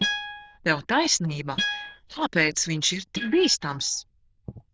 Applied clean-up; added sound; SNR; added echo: neural diffusion model UNIVERSE++.